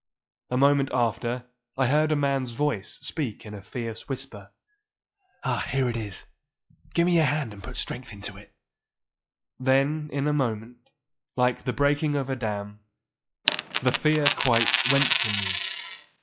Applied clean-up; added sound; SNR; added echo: classical method log-MMSE.